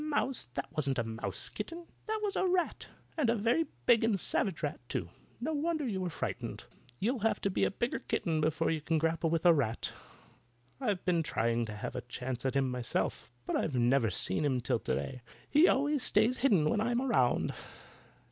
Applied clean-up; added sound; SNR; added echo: none; none; none; none.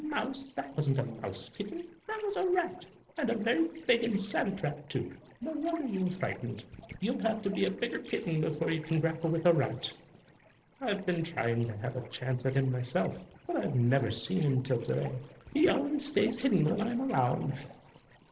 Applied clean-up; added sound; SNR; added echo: neural separator model SepFormer DNS4.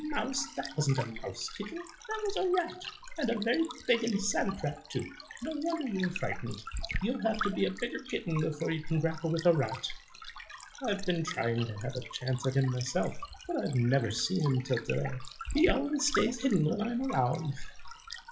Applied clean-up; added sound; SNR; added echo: classical method WPE with log-MMSE.